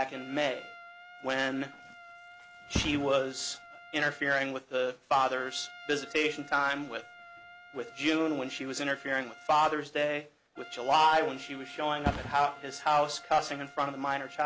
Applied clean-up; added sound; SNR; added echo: none; Thump, thud + Trumpet; 14 dB; none.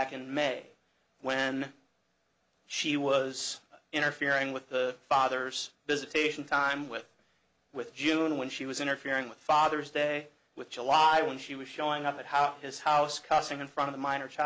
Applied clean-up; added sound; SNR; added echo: none; none; none; none.